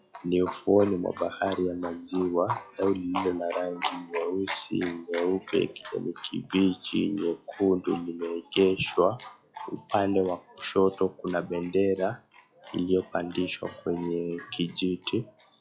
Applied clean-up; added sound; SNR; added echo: classical method log-MMSE.